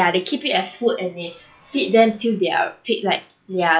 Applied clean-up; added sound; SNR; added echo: classical method log-MMSE.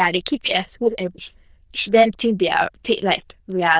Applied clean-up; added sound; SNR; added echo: neural diffusion model UNIVERSE++.